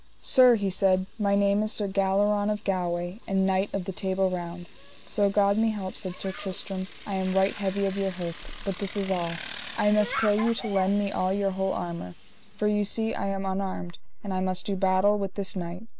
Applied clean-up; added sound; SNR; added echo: none; Bicycle; 10 dB; none.